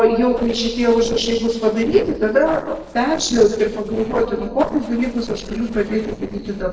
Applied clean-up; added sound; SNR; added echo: neural separator model SepFormer DNS4.